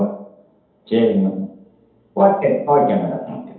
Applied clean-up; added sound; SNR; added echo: none; none; none; reverberation time 0.8 s.